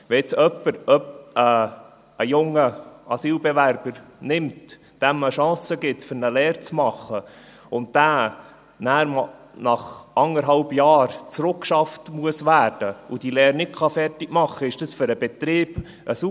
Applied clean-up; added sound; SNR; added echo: none; none; none; none.